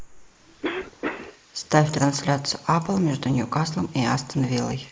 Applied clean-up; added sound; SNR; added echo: neural mask model Resemble Enhance denoiser.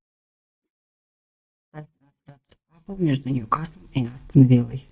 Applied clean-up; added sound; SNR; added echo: neural mask model DeepFilterNet 3.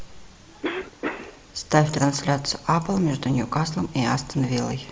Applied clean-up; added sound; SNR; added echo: none; Cough; 14 dB; none.